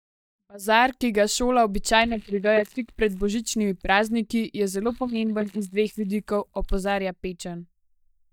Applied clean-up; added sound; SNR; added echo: neural mask model DeepFilterNet 3.